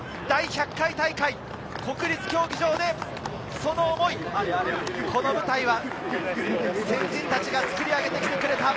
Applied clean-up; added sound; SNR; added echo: none; none; none; none.